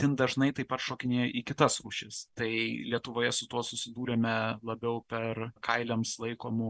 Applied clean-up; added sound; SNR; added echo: none; none; none; none.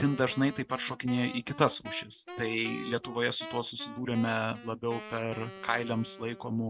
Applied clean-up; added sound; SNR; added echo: none; Wind instrument, woodwind instrument; 14 dB; none.